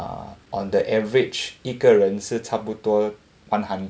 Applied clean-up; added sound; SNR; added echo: none; none; none; none.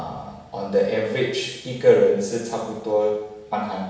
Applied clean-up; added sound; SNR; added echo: none; none; none; reverberation time 0.9 s.